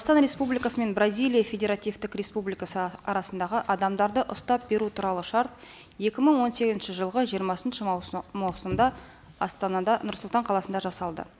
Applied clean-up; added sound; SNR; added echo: none; none; none; none.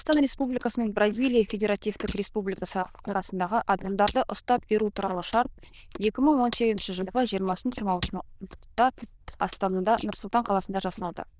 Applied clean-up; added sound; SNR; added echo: neural diffusion model UNIVERSE++.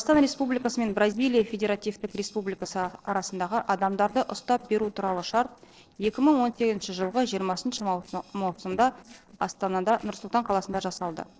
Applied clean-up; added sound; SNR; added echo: neural separator model SepFormer DNS4.